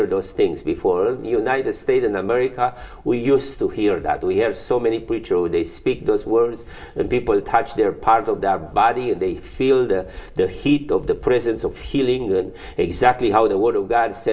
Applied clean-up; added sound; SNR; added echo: none; none; none; reverberation time 0.8 s.